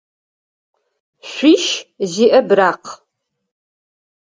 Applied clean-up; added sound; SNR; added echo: none; none; none; none.